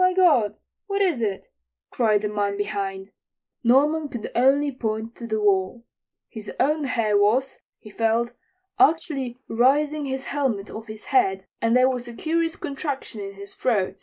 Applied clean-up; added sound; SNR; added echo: neural mask model Resemble Enhance denoiser.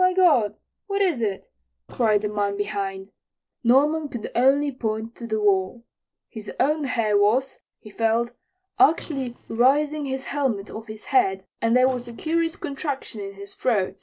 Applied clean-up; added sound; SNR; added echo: neural separator model SepFormer DNS4.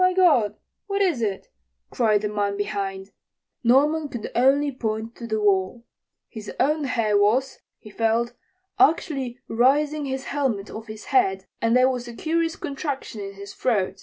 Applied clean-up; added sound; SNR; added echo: none; none; none; none.